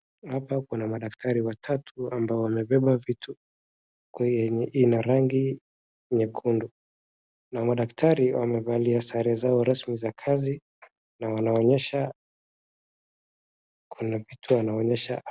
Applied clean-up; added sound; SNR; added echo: none; none; none; none.